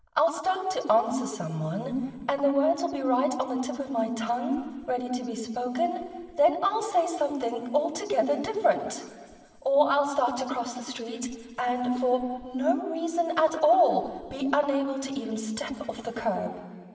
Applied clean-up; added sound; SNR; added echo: none; none; none; reverberation time 2.0 s.